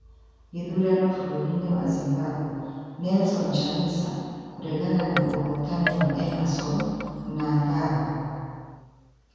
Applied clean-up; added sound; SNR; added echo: none; Wind chime; 7 dB; reverberation time 2.1 s.